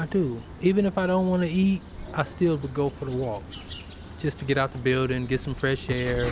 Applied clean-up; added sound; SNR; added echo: none; Bird vocalization, bird call, bird song; 13 dB; none.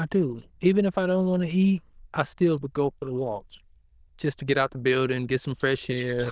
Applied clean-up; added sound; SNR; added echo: neural diffusion model UNIVERSE++.